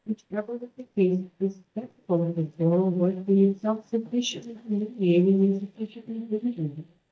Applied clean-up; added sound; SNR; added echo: neural mask model DeepFilterNet 3.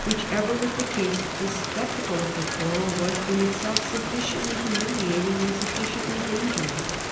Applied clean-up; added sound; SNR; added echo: none; Rain; 1 dB; reverberation time 0.9 s.